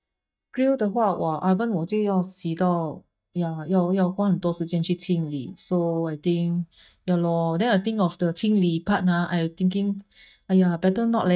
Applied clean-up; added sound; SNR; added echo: neural mask model DeepFilterNet 3.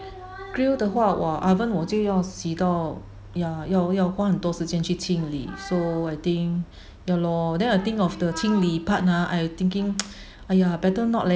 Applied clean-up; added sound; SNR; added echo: none; none; none; none.